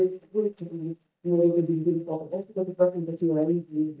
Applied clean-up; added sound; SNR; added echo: neural mask model DeepFilterNet 3.